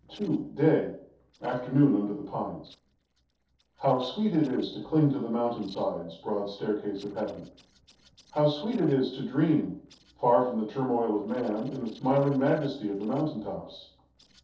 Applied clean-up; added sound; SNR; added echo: neural separator model SepFormer DNS4.